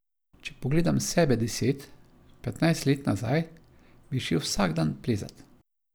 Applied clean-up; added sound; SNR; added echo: none; none; none; none.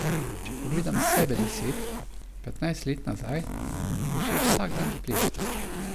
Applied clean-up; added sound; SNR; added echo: none; Zipper (clothing); -4 dB; none.